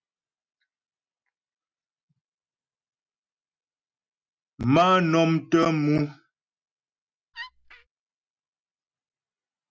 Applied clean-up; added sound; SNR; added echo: none; Wood; 14 dB; none.